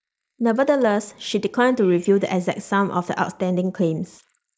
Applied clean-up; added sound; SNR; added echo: neural mask model Resemble Enhance denoiser.